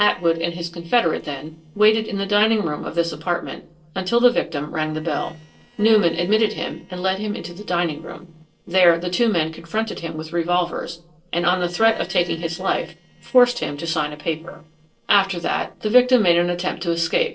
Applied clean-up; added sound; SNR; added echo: neural separator model SepFormer DNS4.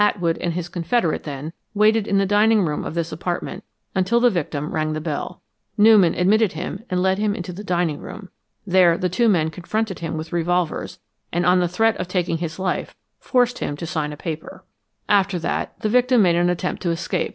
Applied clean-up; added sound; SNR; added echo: none; none; none; none.